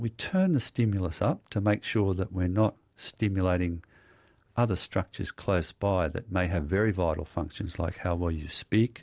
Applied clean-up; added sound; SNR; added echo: none; none; none; none.